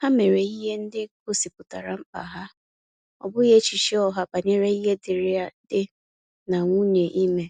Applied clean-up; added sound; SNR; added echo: none; none; none; none.